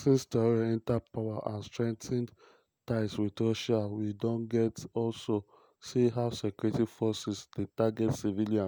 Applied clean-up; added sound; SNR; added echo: none; none; none; none.